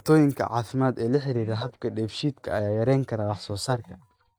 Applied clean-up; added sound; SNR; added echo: neural mask model DeepFilterNet 3.